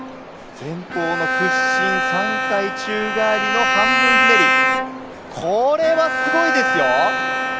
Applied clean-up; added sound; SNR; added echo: none; Bowed string instrument; -3 dB; none.